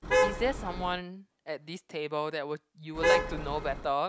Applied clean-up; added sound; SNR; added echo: none; Traffic noise, roadway noise / Vehicle horn, car horn, honking; -5 dB; none.